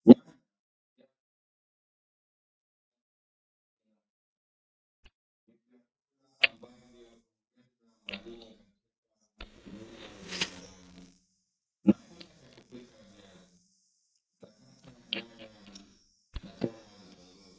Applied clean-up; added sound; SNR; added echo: neural mask model DeepFilterNet 3.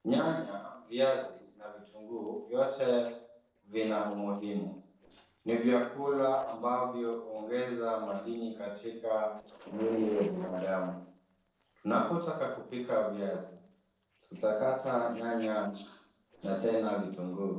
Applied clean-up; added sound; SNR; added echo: neural separator model SepFormer DNS4.